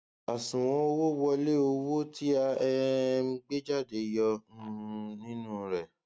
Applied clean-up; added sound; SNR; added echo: none; none; none; none.